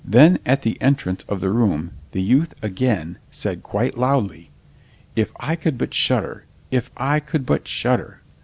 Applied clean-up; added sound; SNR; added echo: none; none; none; none.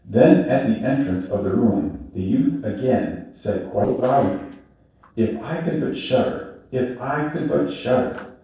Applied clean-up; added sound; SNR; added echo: neural separator model SepFormer DNS4.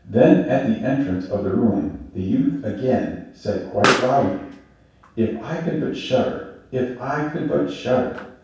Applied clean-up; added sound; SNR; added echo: none; Explosion; 11 dB; reverberation time 0.7 s.